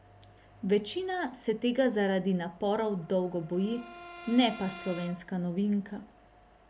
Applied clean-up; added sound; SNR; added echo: none; Brass instrument; 18 dB; none.